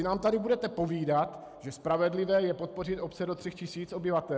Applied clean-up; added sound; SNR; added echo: none; none; none; none.